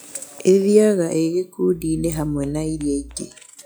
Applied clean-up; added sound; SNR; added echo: classical method log-MMSE.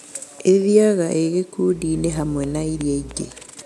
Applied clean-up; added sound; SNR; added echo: none; Bowed string instrument; 18 dB; none.